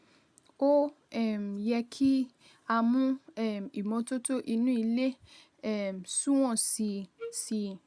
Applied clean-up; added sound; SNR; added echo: none; Wind instrument, woodwind instrument; 14 dB; none.